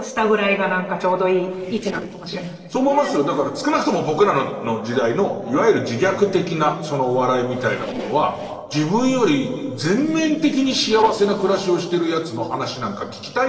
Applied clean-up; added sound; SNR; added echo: neural separator model SepFormer DNS4.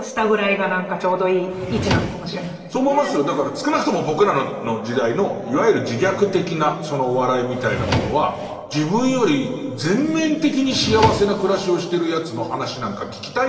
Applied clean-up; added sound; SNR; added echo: none; Drawer open or close; 6 dB; reverberation time 2.4 s.